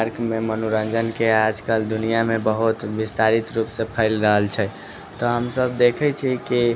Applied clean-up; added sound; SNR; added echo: none; none; none; none.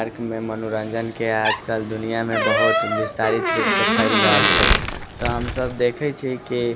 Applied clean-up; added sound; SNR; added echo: none; Door + Crumpling, crinkling; -1 dB; none.